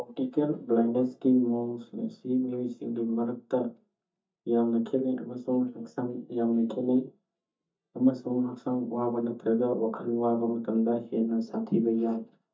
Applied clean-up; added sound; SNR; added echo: neural mask model DeepFilterNet 3.